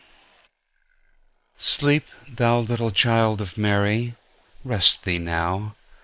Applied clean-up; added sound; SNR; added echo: neural mask model Resemble Enhance denoiser.